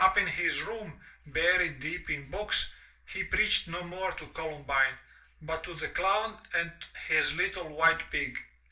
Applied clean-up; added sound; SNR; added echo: none; none; none; reverberation time 0.3 s.